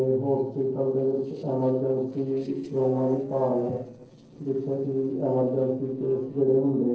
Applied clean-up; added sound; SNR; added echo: neural separator model SepFormer DNS4.